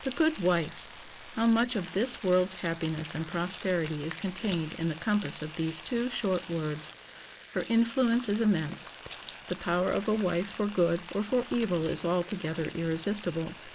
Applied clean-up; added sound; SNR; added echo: neural mask model Resemble Enhance denoiser.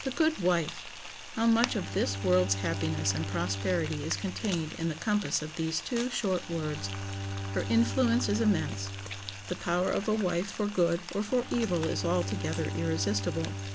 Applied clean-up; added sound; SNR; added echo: none; Frying (food) + Bowed string instrument; 7 dB; none.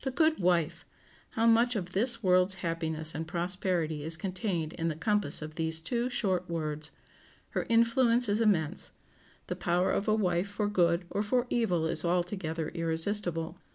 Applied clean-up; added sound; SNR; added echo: none; none; none; none.